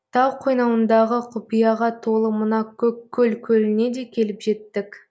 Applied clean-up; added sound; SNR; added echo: none; none; none; none.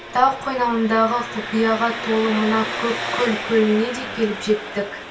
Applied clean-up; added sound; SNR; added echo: none; Engine; 8 dB; reverberation time 0.2 s.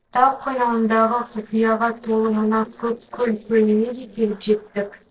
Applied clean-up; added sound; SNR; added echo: neural separator model SepFormer DNS4.